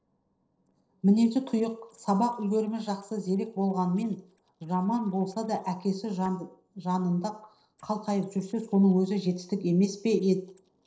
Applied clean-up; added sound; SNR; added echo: neural separator model SepFormer DNS4.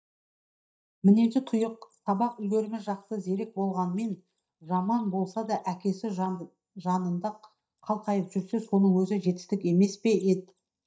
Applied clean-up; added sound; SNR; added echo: neural mask model DeepFilterNet 3.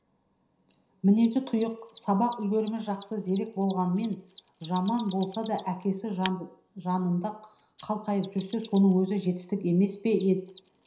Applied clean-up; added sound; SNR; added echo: none; Mechanisms; 20 dB; reverberation time 0.5 s.